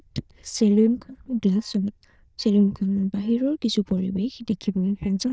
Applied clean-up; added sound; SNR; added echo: neural diffusion model UNIVERSE++.